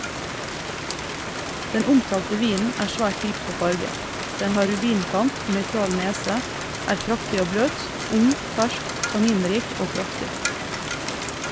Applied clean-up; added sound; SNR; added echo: none; Rain; 4 dB; none.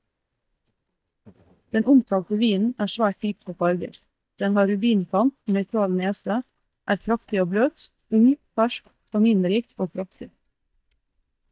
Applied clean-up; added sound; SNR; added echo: neural mask model DeepFilterNet 3.